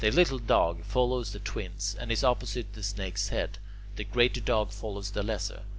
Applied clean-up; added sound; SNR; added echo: none; none; none; none.